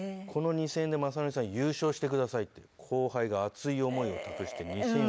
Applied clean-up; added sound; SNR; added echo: none; none; none; none.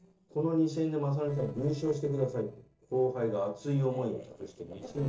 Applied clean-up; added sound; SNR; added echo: neural separator model SepFormer DNS4.